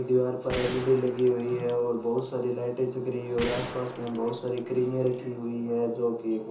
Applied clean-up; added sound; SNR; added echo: none; Gunshot, gunfire; 12 dB; reverberation time 0.6 s.